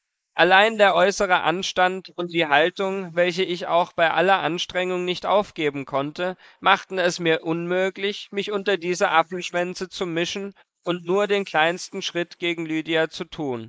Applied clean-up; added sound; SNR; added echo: neural mask model Resemble Enhance denoiser.